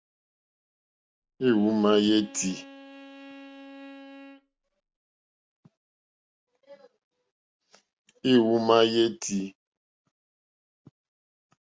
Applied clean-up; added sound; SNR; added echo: none; Bowed string instrument; 18 dB; none.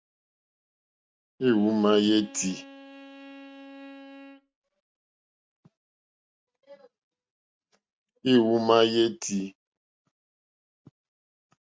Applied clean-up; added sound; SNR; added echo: neural mask model RNNoise.